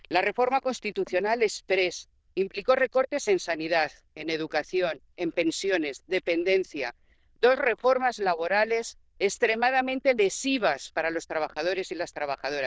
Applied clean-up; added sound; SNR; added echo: neural diffusion model UNIVERSE++.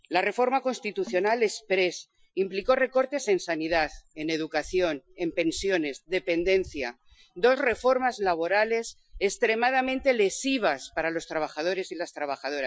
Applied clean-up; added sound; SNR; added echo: classical method Wiener filter.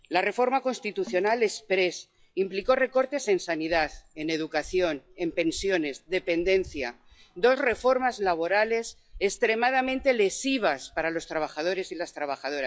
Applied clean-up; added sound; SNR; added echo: classical method log-MMSE.